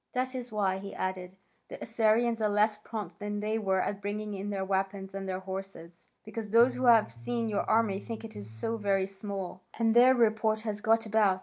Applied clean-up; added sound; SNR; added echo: none; Bass guitar; 16 dB; none.